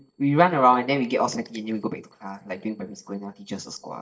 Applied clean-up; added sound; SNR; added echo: neural mask model DeepFilterNet 3.